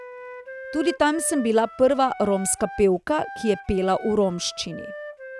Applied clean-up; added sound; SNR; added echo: none; Wind instrument, woodwind instrument; 15 dB; none.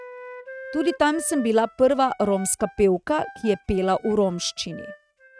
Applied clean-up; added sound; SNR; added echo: neural mask model RNNoise.